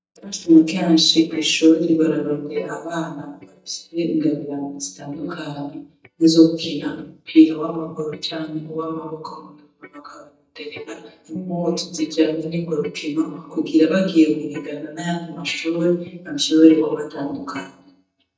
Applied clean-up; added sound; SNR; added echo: neural mask model DeepFilterNet 3.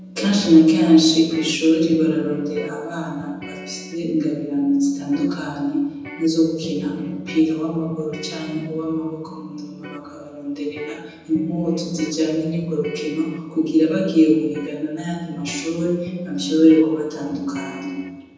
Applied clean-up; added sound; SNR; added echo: none; Electric guitar; 16 dB; reverberation time 1.1 s.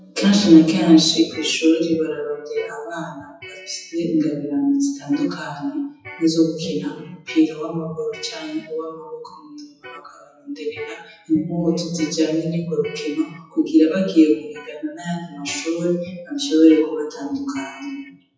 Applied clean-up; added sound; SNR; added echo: classical method WPE with log-MMSE.